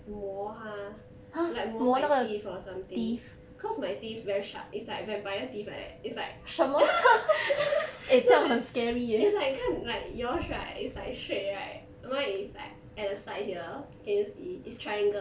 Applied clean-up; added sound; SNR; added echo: none; none; none; none.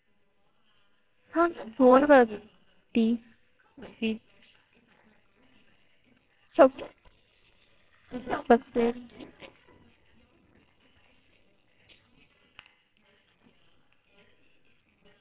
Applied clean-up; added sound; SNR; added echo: neural separator model SepFormer WHAMR!.